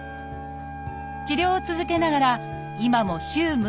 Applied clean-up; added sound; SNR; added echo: none; Wind instrument, woodwind instrument; 12 dB; none.